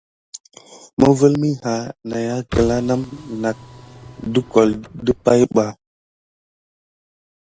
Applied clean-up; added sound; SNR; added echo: none; Car; 13 dB; none.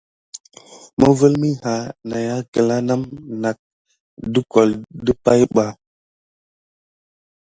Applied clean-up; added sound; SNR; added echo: none; none; none; none.